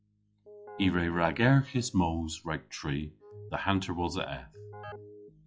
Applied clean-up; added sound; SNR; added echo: classical method log-MMSE.